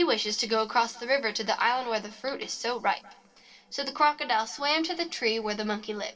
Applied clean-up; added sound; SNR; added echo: none; none; none; reverberation time 2.7 s.